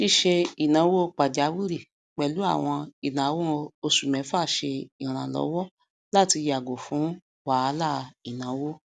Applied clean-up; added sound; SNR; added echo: none; none; none; none.